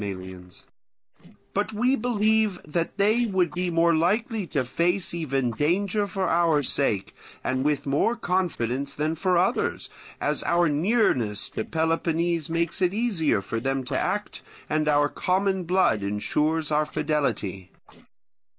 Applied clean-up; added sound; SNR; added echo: neural separator model SepFormer DNS4.